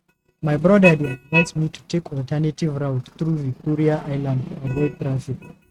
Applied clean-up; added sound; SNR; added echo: neural mask model RNNoise.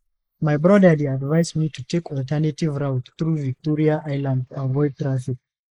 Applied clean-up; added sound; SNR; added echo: neural mask model Resemble Enhance denoiser.